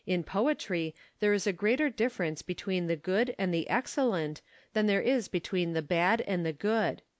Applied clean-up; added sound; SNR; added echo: none; none; none; none.